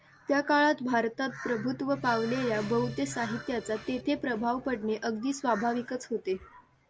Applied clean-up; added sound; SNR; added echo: none; Accordion; 18 dB; none.